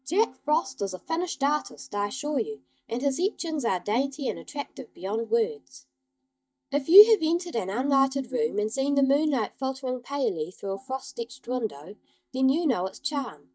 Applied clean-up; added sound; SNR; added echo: neural mask model DeepFilterNet 3.